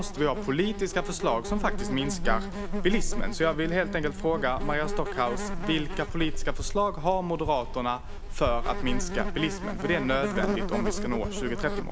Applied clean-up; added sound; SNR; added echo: none; Insect; 1 dB; none.